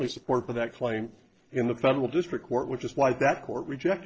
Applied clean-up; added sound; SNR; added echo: neural separator model SepFormer DNS4.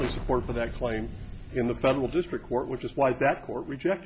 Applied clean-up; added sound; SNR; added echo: none; Explosion; 10 dB; none.